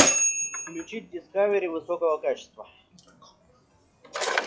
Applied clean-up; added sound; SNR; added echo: classical method log-MMSE.